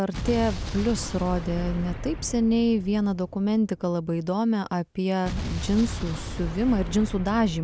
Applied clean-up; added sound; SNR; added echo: none; Explosion; 8 dB; none.